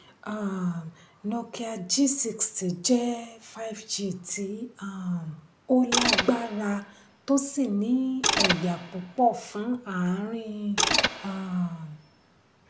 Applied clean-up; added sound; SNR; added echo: none; Mechanisms; 1 dB; none.